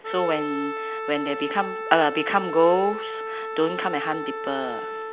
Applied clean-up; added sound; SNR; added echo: none; Wind instrument, woodwind instrument; 6 dB; none.